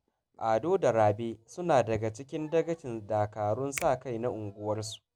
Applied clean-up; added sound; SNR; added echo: none; Finger snapping; 18 dB; none.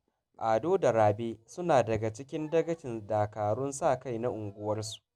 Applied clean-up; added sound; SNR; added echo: none; none; none; none.